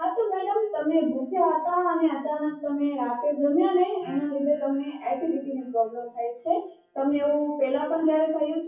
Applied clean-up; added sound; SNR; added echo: classical method WPE with log-MMSE.